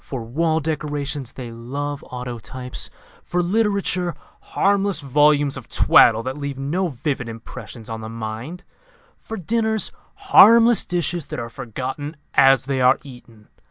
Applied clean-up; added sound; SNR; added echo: none; none; none; none.